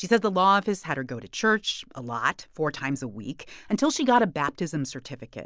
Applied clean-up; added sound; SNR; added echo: none; none; none; none.